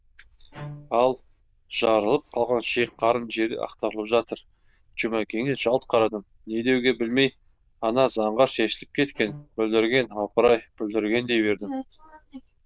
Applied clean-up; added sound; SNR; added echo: neural diffusion model UNIVERSE++.